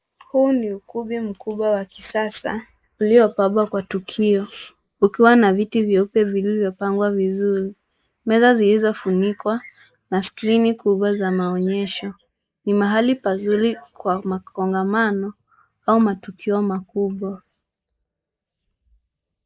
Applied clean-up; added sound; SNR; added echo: neural mask model Resemble Enhance denoiser.